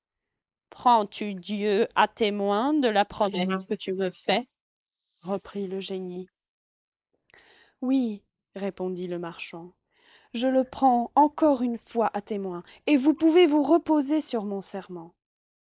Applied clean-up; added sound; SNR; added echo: neural mask model Resemble Enhance denoiser.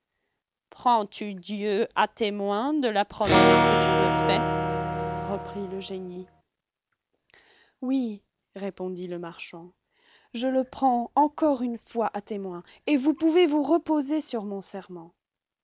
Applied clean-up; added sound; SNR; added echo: none; Acoustic guitar / Strum; -5 dB; none.